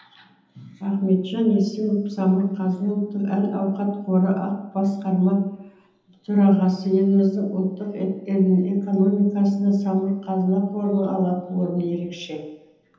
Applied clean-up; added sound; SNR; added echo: none; none; none; reverberation time 0.9 s.